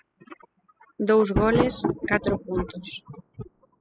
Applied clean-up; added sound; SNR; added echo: classical method spectral subtraction.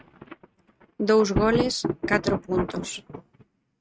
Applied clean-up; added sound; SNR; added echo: neural mask model RNNoise.